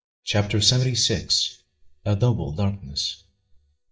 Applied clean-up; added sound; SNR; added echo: neural mask model DeepFilterNet 3.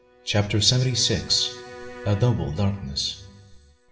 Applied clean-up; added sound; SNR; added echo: none; Bowed string instrument; 19 dB; reverberation time 2.7 s.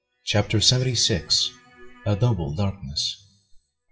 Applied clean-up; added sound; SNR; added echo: classical method WPE with log-MMSE.